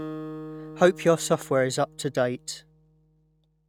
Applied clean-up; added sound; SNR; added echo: none; Acoustic guitar; 15 dB; none.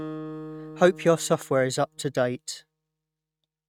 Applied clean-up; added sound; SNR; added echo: neural mask model RNNoise.